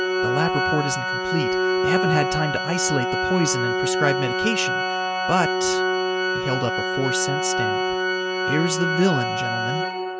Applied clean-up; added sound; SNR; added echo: none; Organ; -3 dB; none.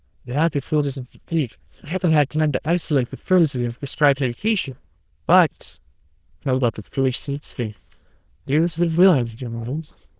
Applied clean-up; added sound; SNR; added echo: neural diffusion model UNIVERSE++.